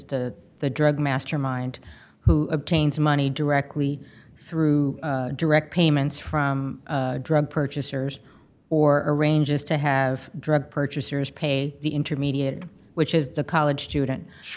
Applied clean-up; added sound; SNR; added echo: none; none; none; none.